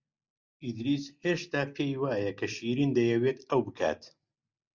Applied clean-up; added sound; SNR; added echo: none; none; none; none.